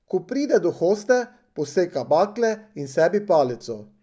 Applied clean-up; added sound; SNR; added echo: none; none; none; none.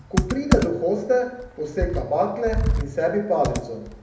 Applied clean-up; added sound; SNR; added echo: none; Computer keyboard; 2 dB; reverberation time 0.7 s.